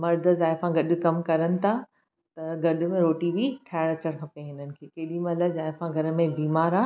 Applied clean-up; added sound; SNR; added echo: none; none; none; none.